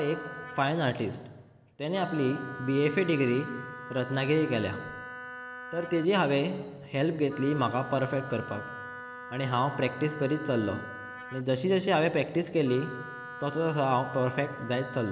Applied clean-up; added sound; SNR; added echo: none; Wind instrument, woodwind instrument; 13 dB; none.